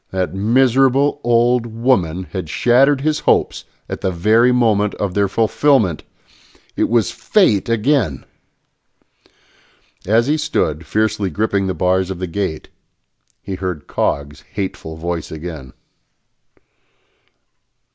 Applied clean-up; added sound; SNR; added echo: none; none; none; none.